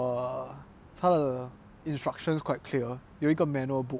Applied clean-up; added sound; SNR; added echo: none; none; none; none.